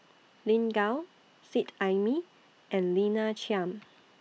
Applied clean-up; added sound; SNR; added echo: none; none; none; none.